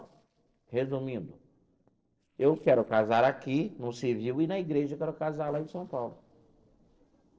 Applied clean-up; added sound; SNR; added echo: neural separator model SepFormer DNS4.